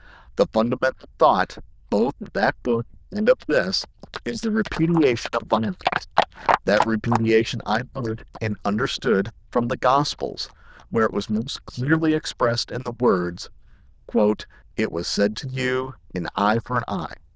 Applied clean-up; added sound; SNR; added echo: neural diffusion model UNIVERSE++.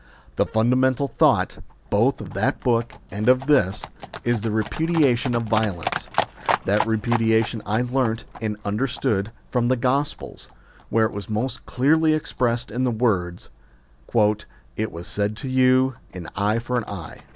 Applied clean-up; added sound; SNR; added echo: none; Livestock, farm animals, working animals; 13 dB; none.